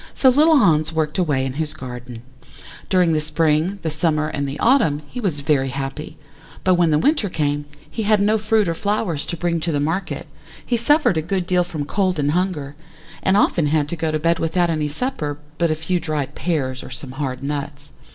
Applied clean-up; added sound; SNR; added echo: none; none; none; reverberation time 0.4 s.